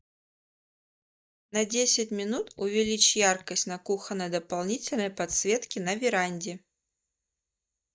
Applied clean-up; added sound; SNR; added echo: neural mask model DeepFilterNet 3.